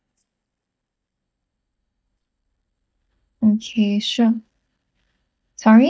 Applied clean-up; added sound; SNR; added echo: neural mask model DeepFilterNet 3.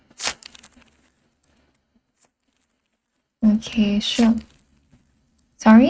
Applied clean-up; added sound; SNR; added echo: neural mask model RNNoise.